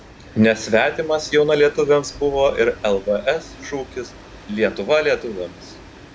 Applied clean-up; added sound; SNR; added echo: none; Train + Boom; 19 dB; none.